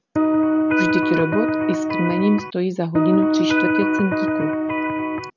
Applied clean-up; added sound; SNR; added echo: none; Electric guitar; -4 dB; none.